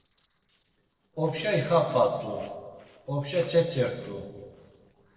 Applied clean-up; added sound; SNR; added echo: neural separator model SepFormer DNS4.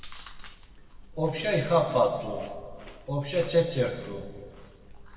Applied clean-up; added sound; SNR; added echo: none; Chewing, mastication; 15 dB; reverberation time 1.9 s.